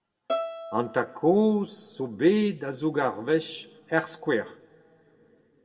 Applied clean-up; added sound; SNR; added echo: none; Bowed string instrument; 11 dB; reverberation time 1.4 s.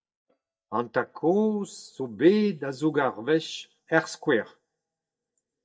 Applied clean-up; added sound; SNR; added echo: neural mask model DeepFilterNet 3.